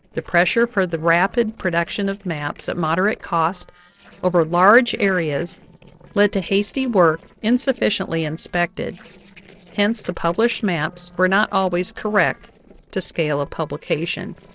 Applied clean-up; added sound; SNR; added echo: neural separator model SepFormer DNS4.